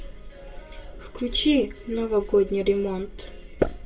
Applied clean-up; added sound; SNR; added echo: none; none; none; reverberation time 0.2 s.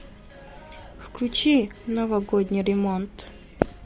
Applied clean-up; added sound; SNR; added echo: none; none; none; none.